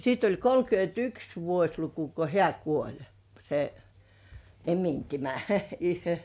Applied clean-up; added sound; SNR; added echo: none; none; none; none.